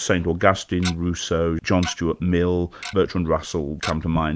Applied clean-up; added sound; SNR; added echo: none; Tick-tock; 16 dB; none.